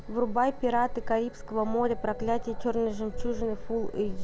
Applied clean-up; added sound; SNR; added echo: none; Thunder / Wind / Bird vocalization, bird call, bird song; 5 dB; none.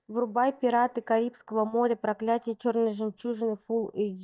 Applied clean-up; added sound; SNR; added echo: neural mask model DeepFilterNet 3.